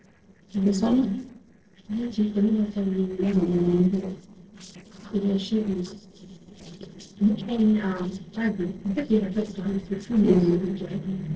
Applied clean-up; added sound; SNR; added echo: neural separator model SepFormer DNS4.